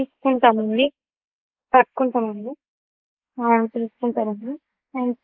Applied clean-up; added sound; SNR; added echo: neural mask model Resemble Enhance denoiser.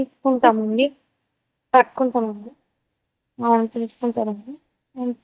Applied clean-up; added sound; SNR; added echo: neural mask model DeepFilterNet 3.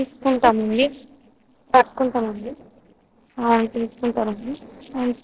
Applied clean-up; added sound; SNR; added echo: neural separator model SepFormer DNS4.